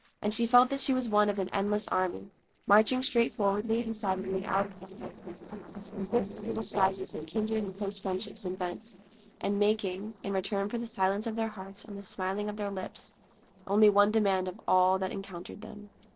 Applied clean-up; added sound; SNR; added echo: neural separator model SepFormer DNS4.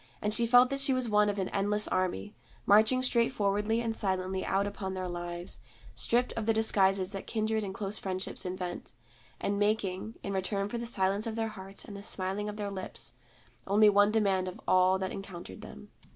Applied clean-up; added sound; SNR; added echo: none; none; none; none.